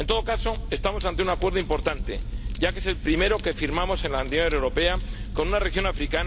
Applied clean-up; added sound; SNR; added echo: none; Fire; 3 dB; none.